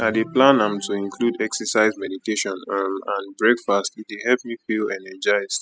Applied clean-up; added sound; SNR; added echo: classical method spectral subtraction.